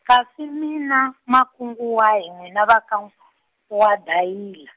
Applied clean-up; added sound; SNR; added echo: none; none; none; none.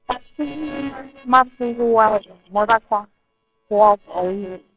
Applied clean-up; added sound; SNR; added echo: neural separator model SepFormer WHAMR!.